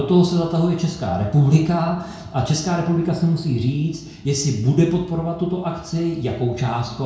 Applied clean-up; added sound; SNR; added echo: none; none; none; reverberation time 0.6 s.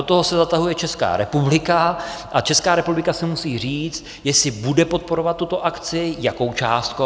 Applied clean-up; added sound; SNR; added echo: none; none; none; none.